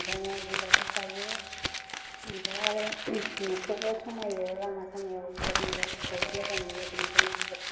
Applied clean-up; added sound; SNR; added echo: none; Crumpling, crinkling; -3 dB; reverberation time 2.1 s.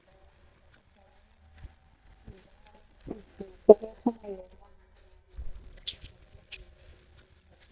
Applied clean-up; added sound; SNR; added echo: neural mask model DeepFilterNet 3.